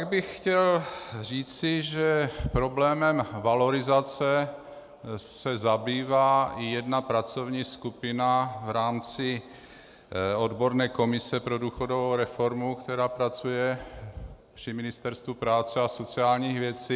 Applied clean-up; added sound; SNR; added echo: none; none; none; none.